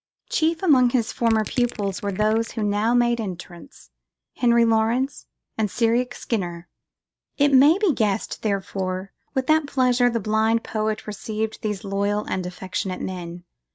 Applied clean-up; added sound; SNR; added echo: neural mask model RNNoise.